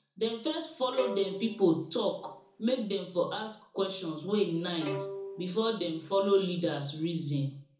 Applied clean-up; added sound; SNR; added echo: none; Bowed string instrument; 12 dB; reverberation time 0.6 s.